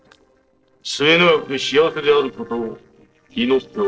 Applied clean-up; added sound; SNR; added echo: neural separator model SepFormer DNS4.